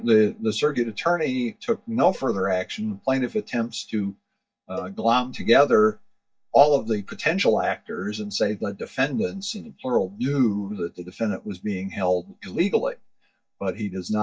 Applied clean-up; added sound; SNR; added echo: neural mask model DeepFilterNet 3.